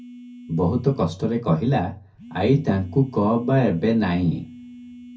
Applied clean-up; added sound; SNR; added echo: none; Telephone; 19 dB; reverberation time 0.3 s.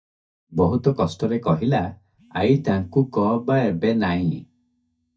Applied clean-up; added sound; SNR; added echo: neural mask model DeepFilterNet 3.